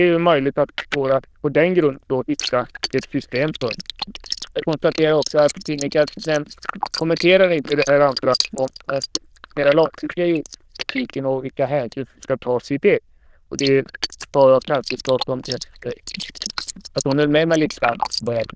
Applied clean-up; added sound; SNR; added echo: neural diffusion model UNIVERSE++.